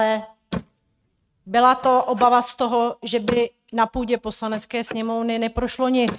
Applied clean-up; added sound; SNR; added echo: neural mask model RNNoise.